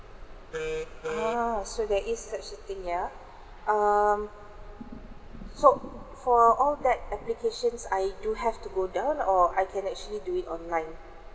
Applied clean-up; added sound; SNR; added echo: none; Bark; 16 dB; none.